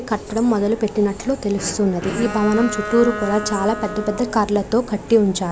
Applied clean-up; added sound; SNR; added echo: none; Bowed string instrument; 10 dB; none.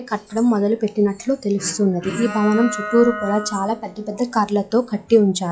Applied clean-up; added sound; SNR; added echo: classical method log-MMSE.